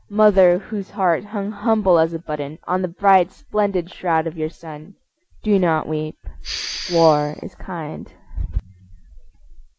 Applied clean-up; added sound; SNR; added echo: none; Respiratory sounds; 10 dB; none.